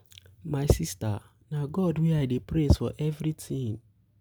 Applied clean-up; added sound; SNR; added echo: none; none; none; none.